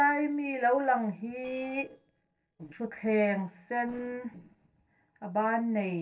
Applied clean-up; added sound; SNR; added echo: neural separator model SepFormer DNS4.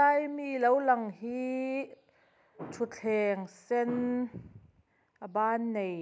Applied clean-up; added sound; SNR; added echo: none; none; none; none.